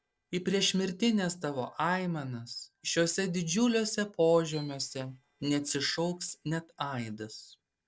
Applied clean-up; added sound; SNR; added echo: neural separator model SepFormer DNS4.